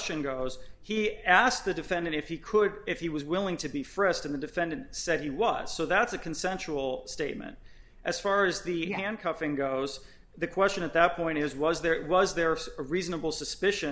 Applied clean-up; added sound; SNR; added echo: none; none; none; none.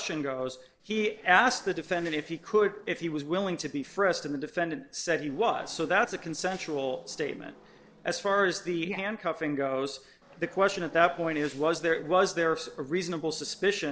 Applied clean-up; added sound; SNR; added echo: neural separator model SepFormer DNS4.